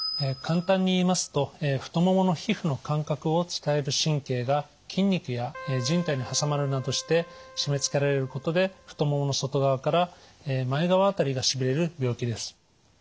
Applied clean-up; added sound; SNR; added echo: none; Keyboard (musical); 18 dB; none.